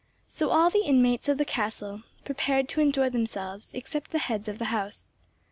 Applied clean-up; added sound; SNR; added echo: none; none; none; none.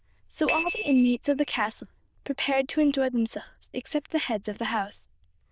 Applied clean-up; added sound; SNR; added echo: neural diffusion model UNIVERSE++.